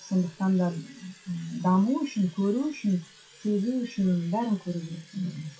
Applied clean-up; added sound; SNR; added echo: classical method WPE with log-MMSE.